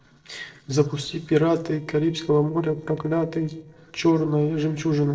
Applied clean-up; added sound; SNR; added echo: neural separator model SepFormer DNS4.